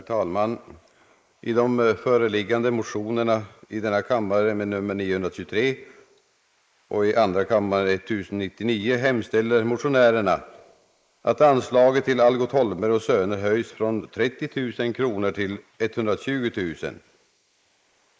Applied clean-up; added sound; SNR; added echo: neural mask model Resemble Enhance denoiser.